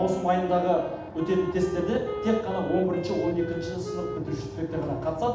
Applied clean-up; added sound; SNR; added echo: none; Wind instrument, woodwind instrument; 10 dB; reverberation time 0.8 s.